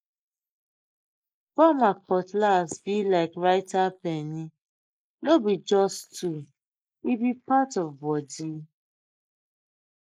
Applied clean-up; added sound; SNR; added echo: neural mask model Resemble Enhance denoiser.